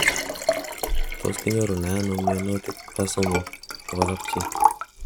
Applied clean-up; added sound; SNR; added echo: none; Liquid; -2 dB; none.